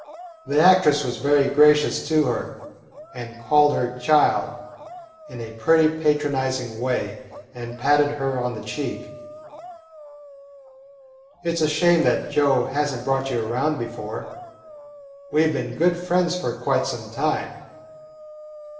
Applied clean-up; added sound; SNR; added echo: none; Dog; 19 dB; reverberation time 1.1 s.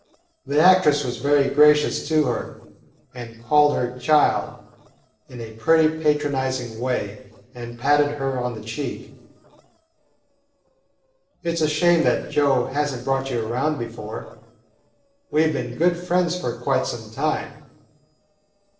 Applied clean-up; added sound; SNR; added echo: neural separator model SepFormer DNS4.